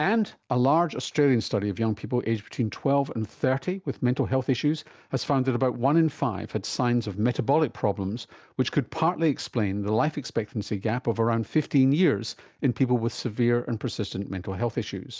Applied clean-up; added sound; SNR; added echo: none; none; none; none.